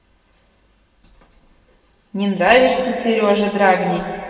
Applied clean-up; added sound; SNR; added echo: none; none; none; reverberation time 2.4 s.